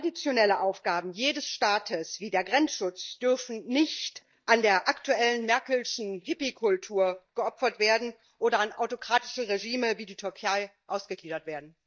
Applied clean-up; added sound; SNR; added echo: neural mask model DeepFilterNet 3.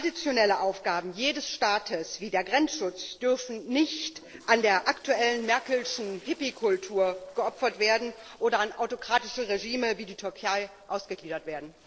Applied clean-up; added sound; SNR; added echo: neural separator model SepFormer DNS4.